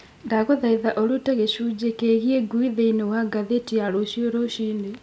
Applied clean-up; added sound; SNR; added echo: none; none; none; none.